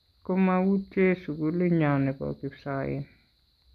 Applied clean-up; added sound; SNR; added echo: none; none; none; none.